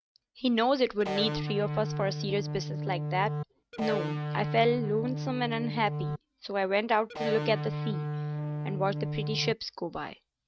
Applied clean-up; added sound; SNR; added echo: neural mask model RNNoise.